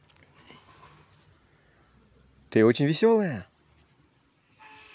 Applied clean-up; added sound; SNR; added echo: none; none; none; none.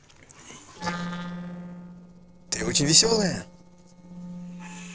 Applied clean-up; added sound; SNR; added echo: neural separator model SepFormer DNS4.